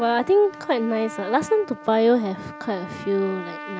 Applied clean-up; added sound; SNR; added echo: none; Trumpet; 15 dB; none.